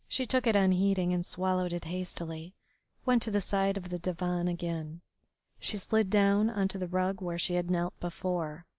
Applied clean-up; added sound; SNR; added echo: none; none; none; none.